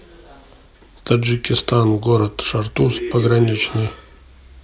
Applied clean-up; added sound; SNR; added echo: none; none; none; none.